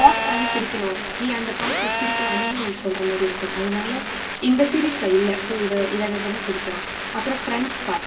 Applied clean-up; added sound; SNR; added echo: none; Telephone; 3 dB; reverberation time 2.4 s.